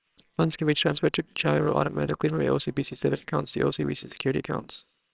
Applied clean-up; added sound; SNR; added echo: neural separator model SepFormer WHAMR!.